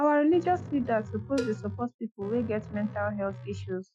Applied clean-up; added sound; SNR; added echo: classical method Wiener filter.